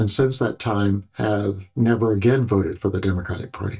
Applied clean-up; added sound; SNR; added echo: neural mask model DeepFilterNet 3.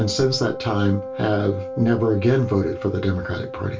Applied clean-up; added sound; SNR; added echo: none; Wind instrument, woodwind instrument; 11 dB; reverberation time 0.2 s.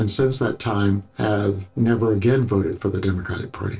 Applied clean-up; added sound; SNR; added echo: neural separator model SepFormer DNS4.